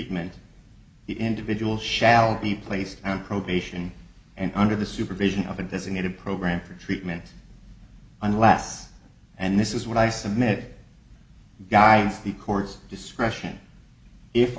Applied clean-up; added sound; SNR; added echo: none; none; none; none.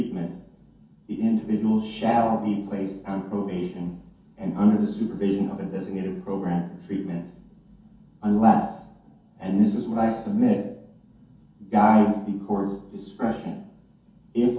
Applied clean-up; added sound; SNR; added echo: none; none; none; reverberation time 0.5 s.